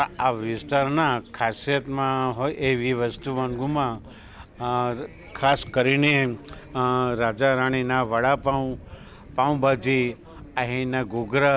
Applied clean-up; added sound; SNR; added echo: none; none; none; none.